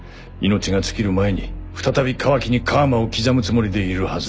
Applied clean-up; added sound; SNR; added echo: none; none; none; none.